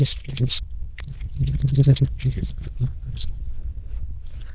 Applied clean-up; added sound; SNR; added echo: neural diffusion model UNIVERSE++.